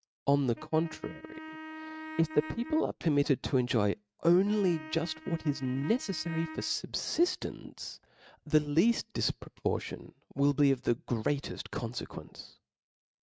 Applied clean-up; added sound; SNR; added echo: neural mask model RNNoise.